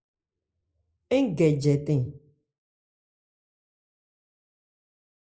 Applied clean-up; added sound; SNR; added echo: neural mask model Resemble Enhance denoiser.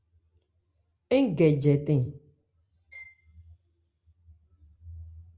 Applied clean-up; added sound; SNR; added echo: none; Bowed string instrument; 19 dB; none.